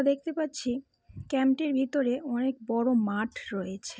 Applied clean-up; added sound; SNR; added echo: none; none; none; none.